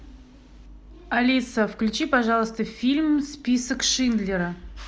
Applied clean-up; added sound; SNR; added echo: none; none; none; none.